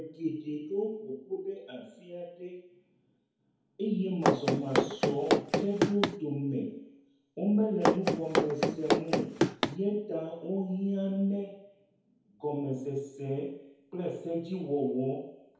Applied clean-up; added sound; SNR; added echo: none; Run; -5 dB; reverberation time 2.0 s.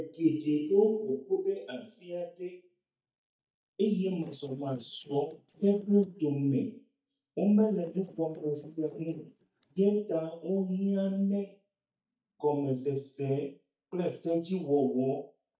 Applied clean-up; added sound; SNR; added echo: neural mask model DeepFilterNet 3.